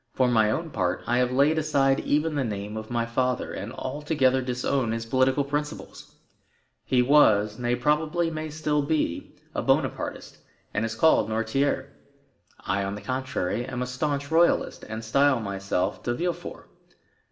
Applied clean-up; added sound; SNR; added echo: none; none; none; reverberation time 0.6 s.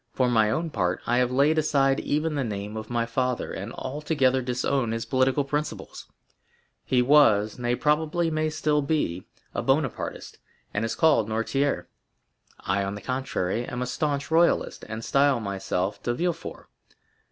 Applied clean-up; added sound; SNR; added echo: none; none; none; none.